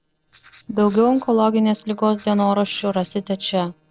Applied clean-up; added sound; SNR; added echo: neural separator model SepFormer DNS4.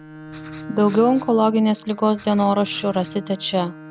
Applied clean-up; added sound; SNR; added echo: none; Bowed string instrument + Writing; 17 dB; none.